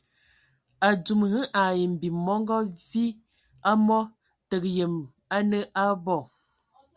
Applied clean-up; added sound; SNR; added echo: none; none; none; none.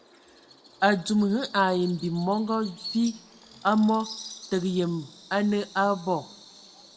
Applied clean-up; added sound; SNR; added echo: none; Bird vocalization, bird call, bird song; 19 dB; reverberation time 1.1 s.